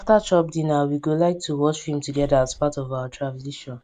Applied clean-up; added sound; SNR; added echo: neural mask model DeepFilterNet 3.